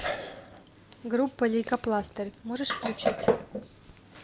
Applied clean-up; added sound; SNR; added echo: none; Chewing, mastication; 2 dB; none.